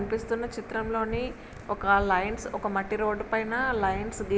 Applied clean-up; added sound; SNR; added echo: none; none; none; none.